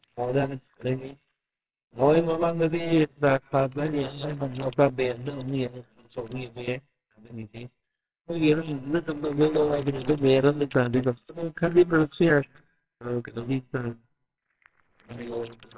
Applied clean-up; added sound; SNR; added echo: neural separator model SepFormer WHAMR!.